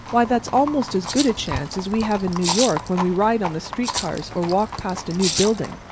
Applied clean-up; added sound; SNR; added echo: none; Livestock, farm animals, working animals + Rattle (instrument); 8 dB; none.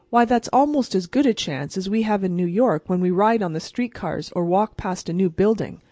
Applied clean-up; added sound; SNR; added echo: none; none; none; none.